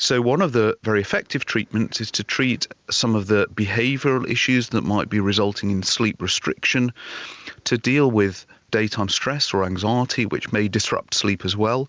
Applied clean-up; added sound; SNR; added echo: none; none; none; none.